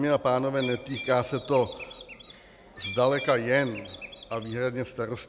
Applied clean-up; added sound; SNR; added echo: none; Bird; 14 dB; none.